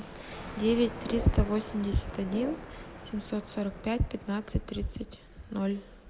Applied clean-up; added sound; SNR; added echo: none; Brass instrument + Thunder; 13 dB; none.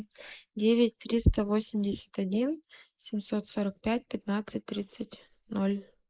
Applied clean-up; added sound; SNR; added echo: neural mask model Resemble Enhance denoiser.